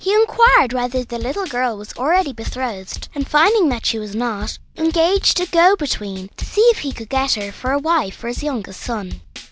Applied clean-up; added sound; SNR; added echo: none; Drum / Drum kit; 14 dB; none.